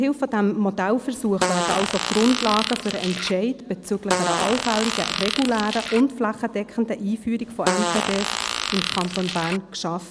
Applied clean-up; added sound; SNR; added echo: none; Fart; 2 dB; none.